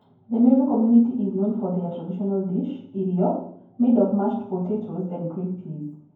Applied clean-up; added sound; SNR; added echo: none; none; none; reverberation time 0.9 s.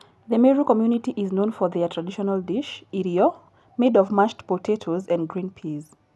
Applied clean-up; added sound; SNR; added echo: none; none; none; none.